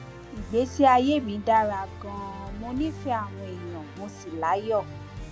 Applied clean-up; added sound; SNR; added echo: none; Musical instrument; 13 dB; none.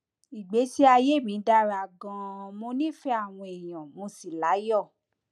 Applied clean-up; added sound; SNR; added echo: none; none; none; none.